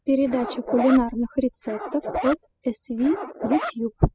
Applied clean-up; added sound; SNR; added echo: classical method spectral subtraction.